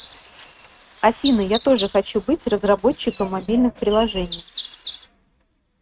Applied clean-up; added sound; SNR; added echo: neural mask model RNNoise.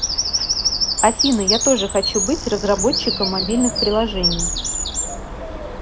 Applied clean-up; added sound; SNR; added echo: none; Bird vocalization, bird call, bird song; 0 dB; none.